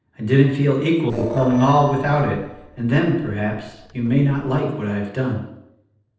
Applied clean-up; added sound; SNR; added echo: neural separator model SepFormer DNS4.